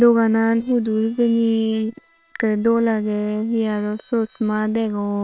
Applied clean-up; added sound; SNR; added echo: neural separator model SepFormer WHAM!.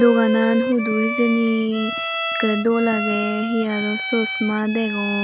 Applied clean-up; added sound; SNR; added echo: none; Bowed string instrument; 6 dB; none.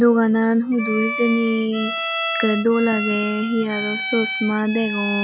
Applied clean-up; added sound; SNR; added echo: classical method log-MMSE.